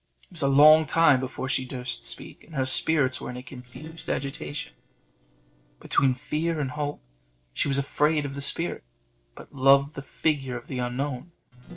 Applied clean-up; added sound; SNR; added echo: neural separator model SepFormer DNS4.